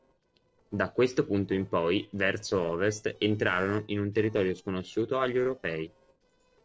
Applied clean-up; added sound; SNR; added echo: neural separator model SepFormer DNS4.